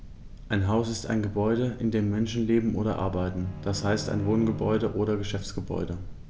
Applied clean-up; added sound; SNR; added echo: none; Bowed string instrument; 14 dB; none.